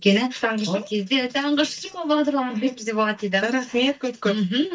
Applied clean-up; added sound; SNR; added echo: neural mask model DeepFilterNet 3.